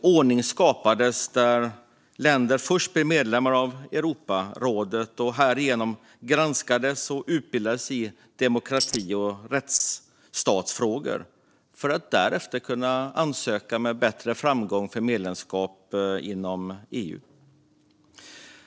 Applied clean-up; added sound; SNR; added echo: neural separator model SepFormer DNS4.